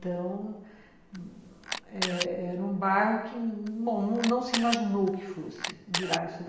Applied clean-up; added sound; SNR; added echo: none; Camera; 6 dB; reverberation time 0.9 s.